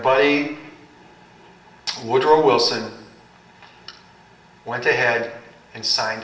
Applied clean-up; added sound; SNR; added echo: none; none; none; reverberation time 0.8 s.